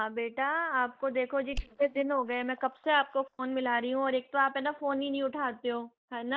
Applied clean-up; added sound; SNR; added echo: neural mask model DeepFilterNet 3.